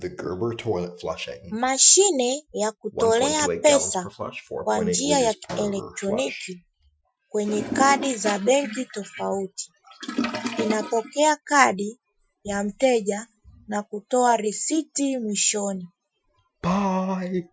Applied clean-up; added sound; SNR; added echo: classical method Wiener filter.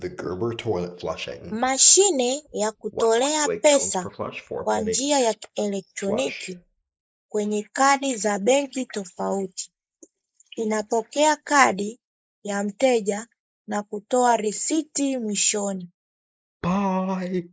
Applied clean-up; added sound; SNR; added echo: neural mask model Resemble Enhance denoiser.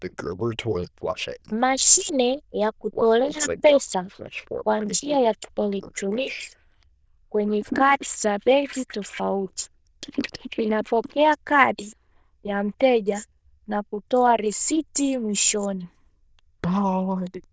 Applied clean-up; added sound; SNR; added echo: neural diffusion model UNIVERSE++.